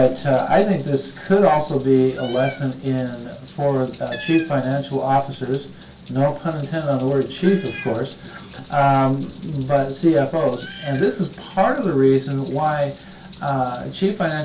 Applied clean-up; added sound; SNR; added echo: none; Meow; 20 dB; reverberation time 0.2 s.